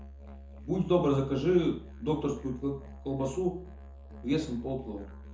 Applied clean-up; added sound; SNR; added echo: none; Musical instrument; 15 dB; reverberation time 0.7 s.